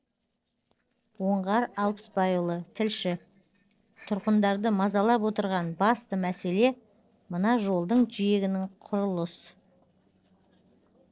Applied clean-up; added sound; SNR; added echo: neural separator model SepFormer DNS4.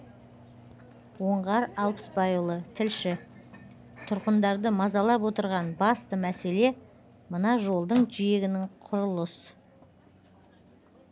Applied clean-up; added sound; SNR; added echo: none; Microwave oven; 20 dB; none.